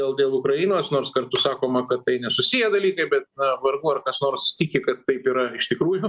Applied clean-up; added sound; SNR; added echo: none; none; none; none.